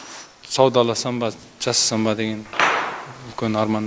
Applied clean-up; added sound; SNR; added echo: none; none; none; none.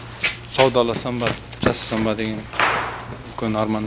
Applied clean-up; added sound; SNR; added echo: none; Run; 6 dB; none.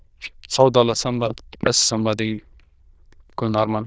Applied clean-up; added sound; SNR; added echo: neural diffusion model UNIVERSE++.